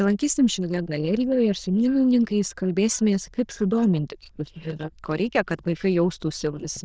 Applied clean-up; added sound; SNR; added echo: neural diffusion model UNIVERSE++.